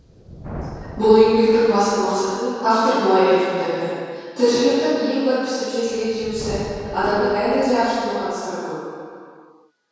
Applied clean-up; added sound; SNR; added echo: none; Thunder; 19 dB; reverberation time 2.2 s.